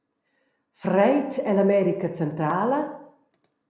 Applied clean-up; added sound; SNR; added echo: none; none; none; none.